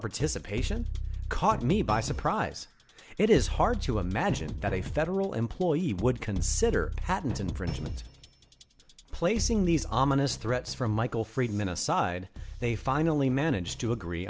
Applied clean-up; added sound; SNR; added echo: none; none; none; none.